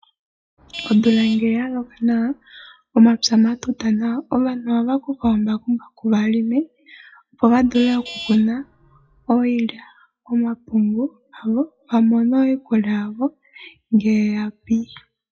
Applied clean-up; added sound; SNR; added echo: classical method WPE with log-MMSE.